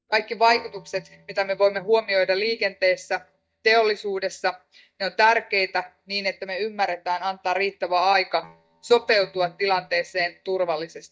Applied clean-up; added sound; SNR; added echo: neural mask model DeepFilterNet 3.